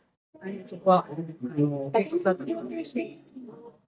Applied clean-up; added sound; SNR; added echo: neural mask model DeepFilterNet 3.